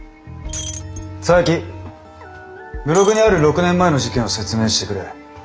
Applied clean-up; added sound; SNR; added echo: none; Shatter; 15 dB; none.